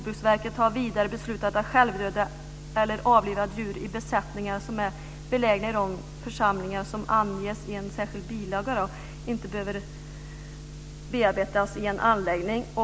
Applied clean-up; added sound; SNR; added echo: none; none; none; none.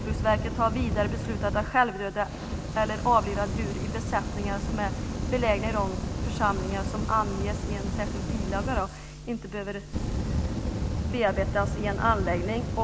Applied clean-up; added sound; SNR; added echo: none; Fire; 2 dB; none.